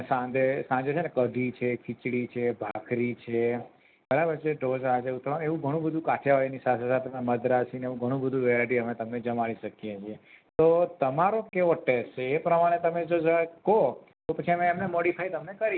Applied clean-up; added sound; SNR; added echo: none; none; none; none.